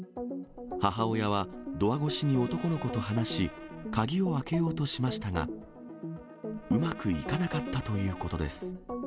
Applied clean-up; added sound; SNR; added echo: none; Brass instrument; 19 dB; none.